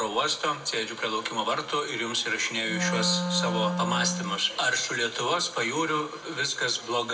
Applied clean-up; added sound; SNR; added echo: none; Wind instrument, woodwind instrument; 2 dB; reverberation time 0.7 s.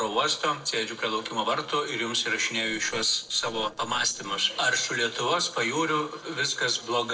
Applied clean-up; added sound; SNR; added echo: neural separator model SepFormer DNS4.